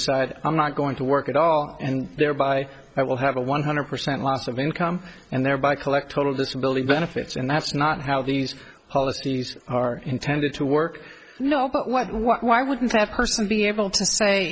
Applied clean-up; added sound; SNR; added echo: neural mask model Resemble Enhance denoiser.